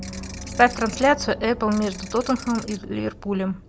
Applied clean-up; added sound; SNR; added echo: none; Gong + Ratchet, pawl / Percussion; 13 dB; none.